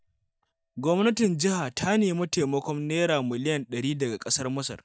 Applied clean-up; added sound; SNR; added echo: neural mask model DeepFilterNet 3.